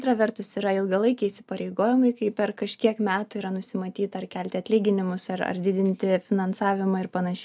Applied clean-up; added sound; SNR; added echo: none; none; none; none.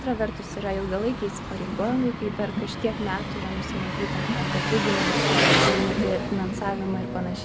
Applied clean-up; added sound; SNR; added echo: none; Engine; -2 dB; none.